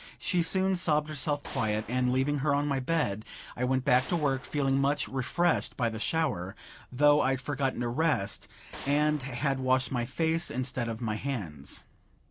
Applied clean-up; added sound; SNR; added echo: none; Gunshot, gunfire; 17 dB; none.